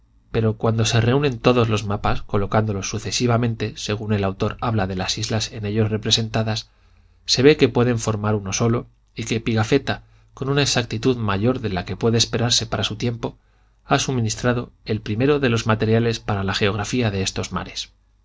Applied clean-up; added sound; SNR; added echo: none; none; none; none.